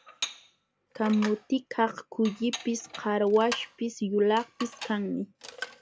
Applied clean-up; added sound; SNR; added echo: none; Dishes, pots, and pans; 13 dB; none.